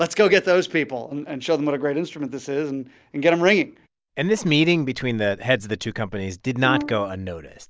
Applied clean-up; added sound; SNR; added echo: none; Brass instrument; 8 dB; none.